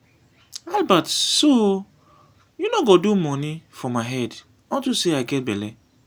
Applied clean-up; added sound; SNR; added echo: none; none; none; none.